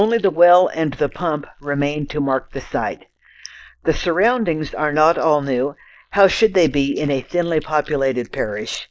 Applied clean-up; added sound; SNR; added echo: neural mask model Resemble Enhance denoiser.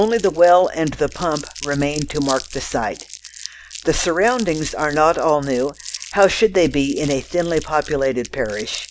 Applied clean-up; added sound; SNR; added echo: none; Crumpling, crinkling; 17 dB; none.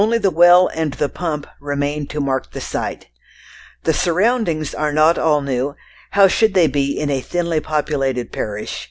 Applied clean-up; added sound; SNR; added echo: none; none; none; none.